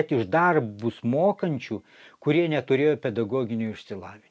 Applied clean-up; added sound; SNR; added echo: none; none; none; none.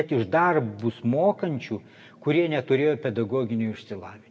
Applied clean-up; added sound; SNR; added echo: none; none; none; reverberation time 1.6 s.